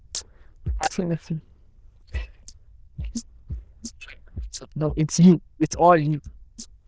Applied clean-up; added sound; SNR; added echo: neural diffusion model UNIVERSE++.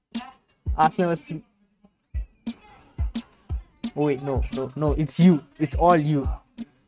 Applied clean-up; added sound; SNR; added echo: neural mask model RNNoise.